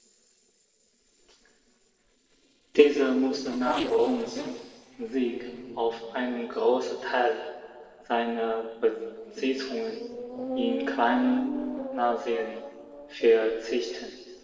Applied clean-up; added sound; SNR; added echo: neural separator model SepFormer DNS4.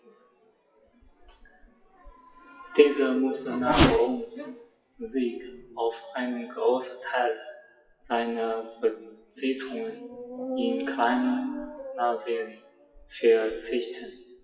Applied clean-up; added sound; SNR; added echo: classical method WPE with log-MMSE.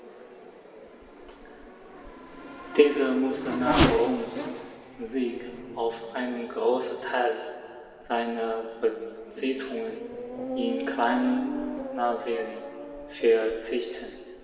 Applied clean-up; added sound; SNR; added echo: none; Race car, auto racing / Accelerating, revving, vroom; 6 dB; reverberation time 2.1 s.